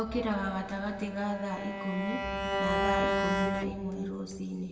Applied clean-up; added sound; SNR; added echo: none; Bowed string instrument; 0 dB; reverberation time 1.8 s.